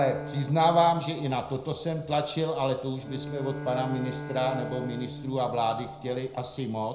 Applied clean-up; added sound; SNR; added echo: none; Bowed string instrument; 12 dB; reverberation time 0.4 s.